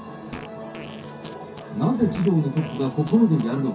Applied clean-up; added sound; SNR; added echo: none; Fart; 20 dB; reverberation time 0.3 s.